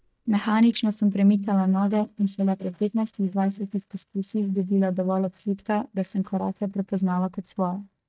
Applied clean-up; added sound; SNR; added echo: neural mask model DeepFilterNet 3.